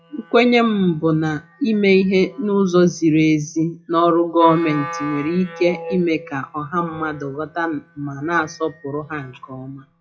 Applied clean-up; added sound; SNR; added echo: classical method WPE with log-MMSE.